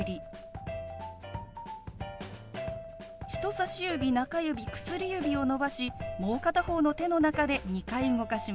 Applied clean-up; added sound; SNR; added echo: none; none; none; none.